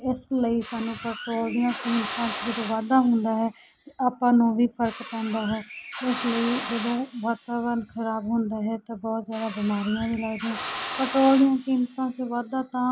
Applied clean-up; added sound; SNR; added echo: none; Drill; 12 dB; none.